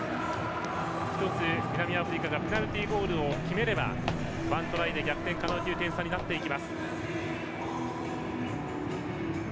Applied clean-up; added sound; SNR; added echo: none; Walk, footsteps; 9 dB; none.